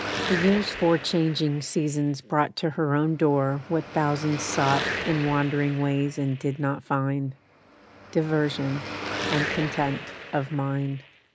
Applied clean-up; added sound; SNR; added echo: none; Car passing by / Traffic noise, roadway noise / Engine; 9 dB; none.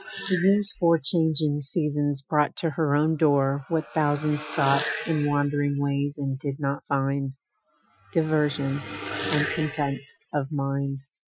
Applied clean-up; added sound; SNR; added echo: classical method Wiener filter.